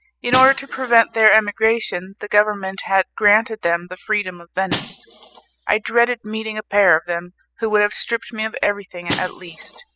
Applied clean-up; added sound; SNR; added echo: classical method spectral subtraction.